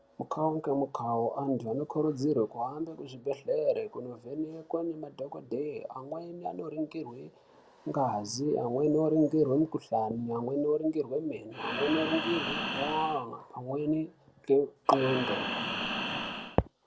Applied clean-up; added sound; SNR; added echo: none; Breathing; 3 dB; none.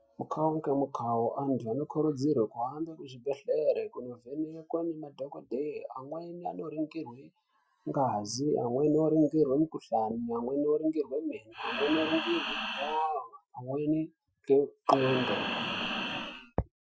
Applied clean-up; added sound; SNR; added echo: classical method Wiener filter.